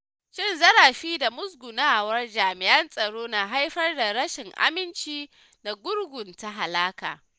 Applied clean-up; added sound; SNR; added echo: none; none; none; none.